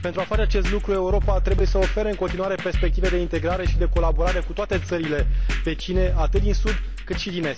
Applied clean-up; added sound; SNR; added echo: none; Drum kit; -3 dB; none.